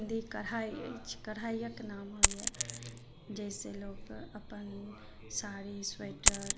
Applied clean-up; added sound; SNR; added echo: none; Coin (dropping); -4 dB; none.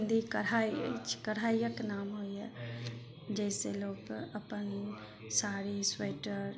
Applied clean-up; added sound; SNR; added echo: none; none; none; none.